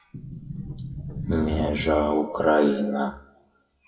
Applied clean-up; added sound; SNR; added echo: classical method WPE with log-MMSE.